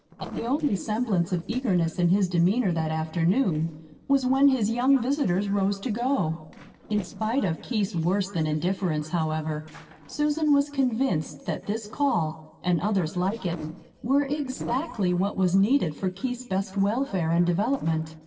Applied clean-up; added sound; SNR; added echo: neural separator model SepFormer DNS4.